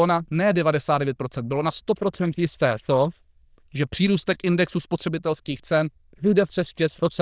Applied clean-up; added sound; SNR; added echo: neural diffusion model UNIVERSE++.